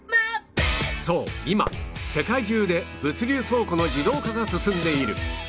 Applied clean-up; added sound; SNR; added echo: none; Fireworks; 17 dB; none.